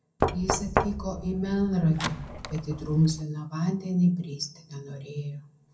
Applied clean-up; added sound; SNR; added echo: none; Knock; 3 dB; reverberation time 0.3 s.